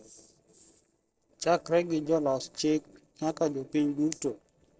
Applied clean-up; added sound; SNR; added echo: neural separator model SepFormer DNS4.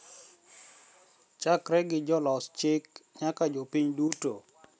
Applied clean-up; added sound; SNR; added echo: none; none; none; none.